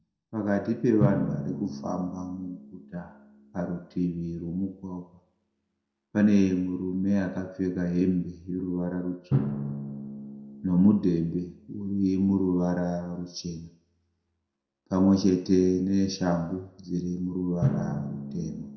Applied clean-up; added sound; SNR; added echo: none; Drum; 10 dB; reverberation time 0.5 s.